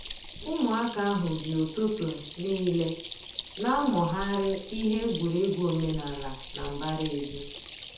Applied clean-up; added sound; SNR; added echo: none; Stream; 1 dB; reverberation time 0.5 s.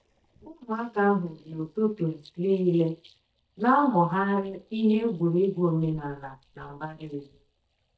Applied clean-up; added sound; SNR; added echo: neural mask model DeepFilterNet 3.